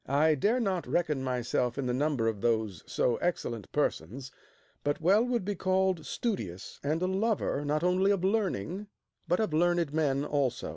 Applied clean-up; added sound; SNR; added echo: none; none; none; none.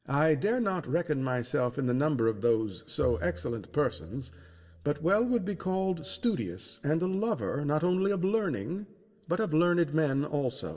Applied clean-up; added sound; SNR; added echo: none; Bowed string instrument; 16 dB; reverberation time 1.1 s.